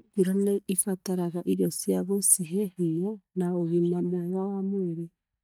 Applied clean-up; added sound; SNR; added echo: neural mask model DeepFilterNet 3.